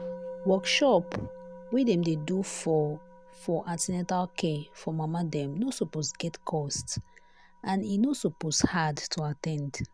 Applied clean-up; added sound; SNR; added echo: none; Musical instrument; 17 dB; none.